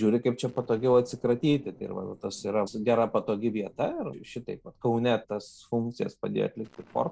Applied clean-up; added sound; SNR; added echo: neural separator model SepFormer DNS4.